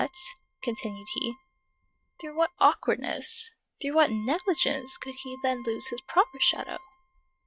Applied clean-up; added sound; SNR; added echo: neural mask model RNNoise.